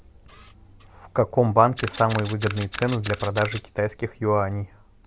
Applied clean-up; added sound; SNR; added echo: none; Camera; 13 dB; none.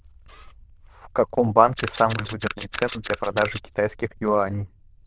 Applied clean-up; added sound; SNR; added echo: neural diffusion model UNIVERSE++.